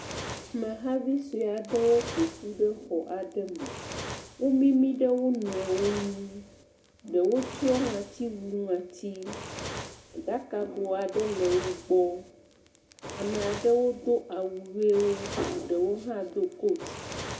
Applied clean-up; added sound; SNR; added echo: none; Fire; 13 dB; reverberation time 0.2 s.